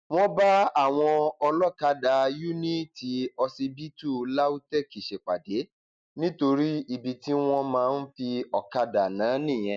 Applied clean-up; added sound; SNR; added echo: none; none; none; none.